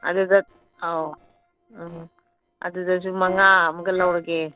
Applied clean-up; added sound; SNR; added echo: neural separator model SepFormer DNS4.